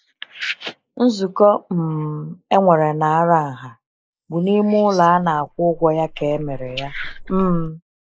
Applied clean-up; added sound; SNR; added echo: neural mask model Resemble Enhance denoiser.